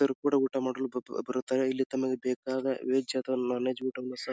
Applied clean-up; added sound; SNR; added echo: none; none; none; none.